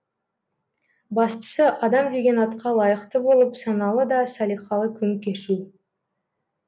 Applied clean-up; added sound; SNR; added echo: none; none; none; none.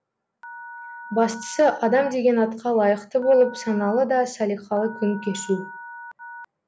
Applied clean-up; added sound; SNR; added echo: none; Telephone; 18 dB; none.